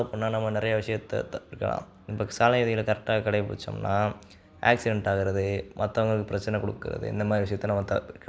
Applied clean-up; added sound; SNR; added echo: none; none; none; none.